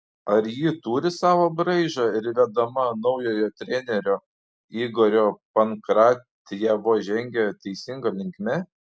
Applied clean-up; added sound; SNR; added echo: none; none; none; none.